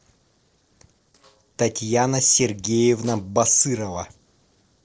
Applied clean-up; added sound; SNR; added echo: neural separator model SepFormer DNS4.